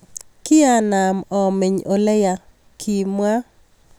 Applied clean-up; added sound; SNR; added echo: none; none; none; none.